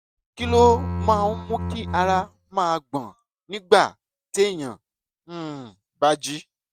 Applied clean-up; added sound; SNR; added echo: neural mask model RNNoise.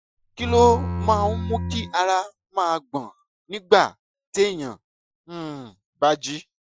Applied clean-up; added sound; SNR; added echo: classical method Wiener filter.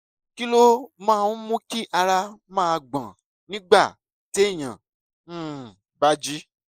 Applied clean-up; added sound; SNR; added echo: neural mask model Resemble Enhance denoiser.